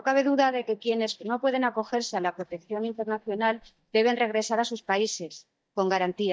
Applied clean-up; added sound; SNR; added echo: neural mask model DeepFilterNet 3.